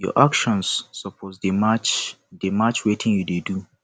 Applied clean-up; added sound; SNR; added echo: none; none; none; none.